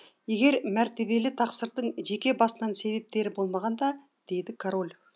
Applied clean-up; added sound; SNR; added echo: none; none; none; none.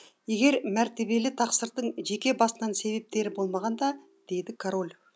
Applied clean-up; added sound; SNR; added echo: none; Ringtone; 18 dB; none.